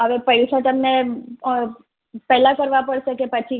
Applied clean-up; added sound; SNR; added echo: none; none; none; none.